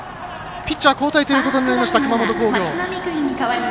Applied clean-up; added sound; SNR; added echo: none; none; none; none.